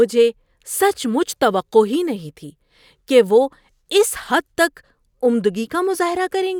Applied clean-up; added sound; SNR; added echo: none; none; none; none.